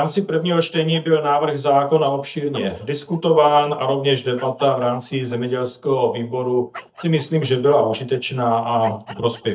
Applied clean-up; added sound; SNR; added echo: neural mask model DeepFilterNet 3.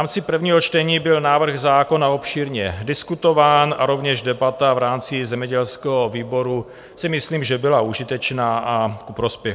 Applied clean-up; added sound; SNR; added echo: none; none; none; none.